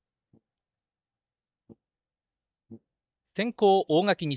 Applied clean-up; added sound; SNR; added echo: neural mask model DeepFilterNet 3.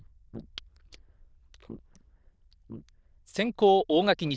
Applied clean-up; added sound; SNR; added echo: neural diffusion model UNIVERSE++.